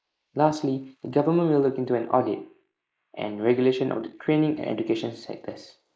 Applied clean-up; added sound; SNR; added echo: neural mask model Resemble Enhance denoiser.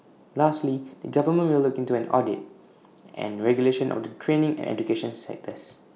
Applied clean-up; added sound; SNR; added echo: none; none; none; none.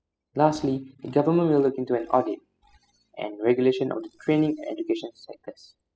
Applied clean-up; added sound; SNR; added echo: classical method spectral subtraction.